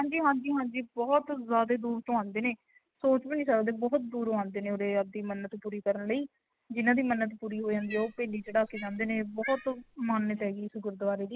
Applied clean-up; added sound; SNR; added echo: none; Cat; 16 dB; none.